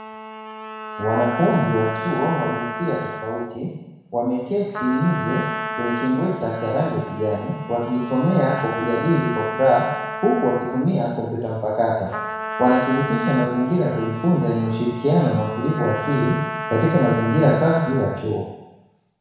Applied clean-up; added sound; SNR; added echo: none; Trumpet; 9 dB; reverberation time 1.1 s.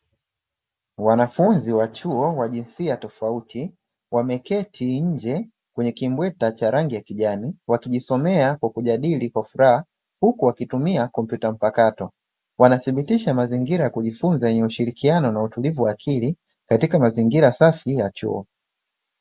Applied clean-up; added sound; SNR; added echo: none; none; none; none.